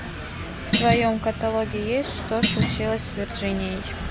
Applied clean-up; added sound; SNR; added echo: none; Thump, thud; 0 dB; none.